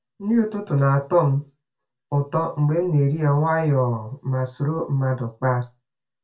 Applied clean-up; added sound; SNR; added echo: none; none; none; reverberation time 0.2 s.